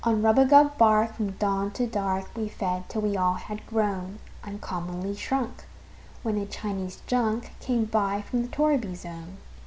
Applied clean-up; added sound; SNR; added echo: none; none; none; none.